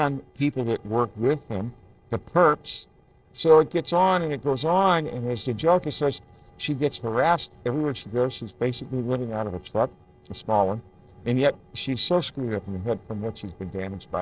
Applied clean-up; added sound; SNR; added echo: neural separator model SepFormer DNS4.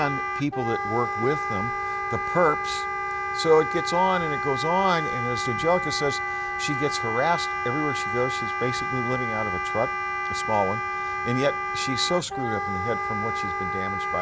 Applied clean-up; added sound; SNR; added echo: none; Wind instrument, woodwind instrument; 1 dB; none.